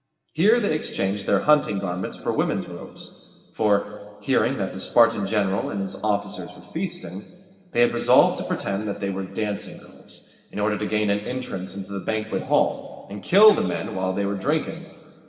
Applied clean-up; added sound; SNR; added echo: none; none; none; reverberation time 2.0 s.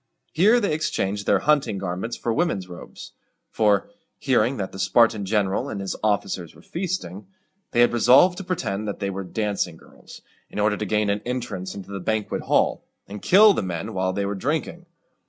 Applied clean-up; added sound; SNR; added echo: none; none; none; none.